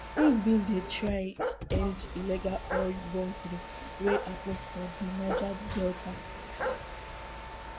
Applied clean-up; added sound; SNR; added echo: none; Mechanisms + Bark; 4 dB; none.